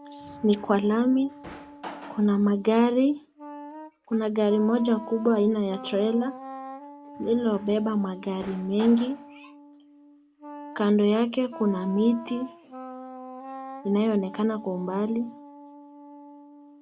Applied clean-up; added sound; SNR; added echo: none; Drawer open or close + Wind instrument, woodwind instrument; 16 dB; none.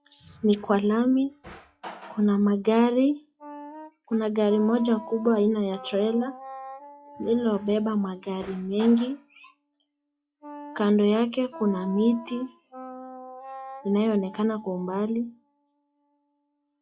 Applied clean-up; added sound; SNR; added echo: classical method log-MMSE.